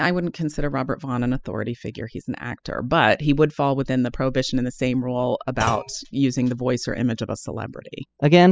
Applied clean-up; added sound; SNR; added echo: classical method spectral subtraction.